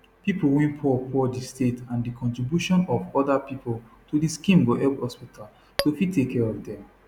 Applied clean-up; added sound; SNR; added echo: none; Tap / Glass; 6 dB; none.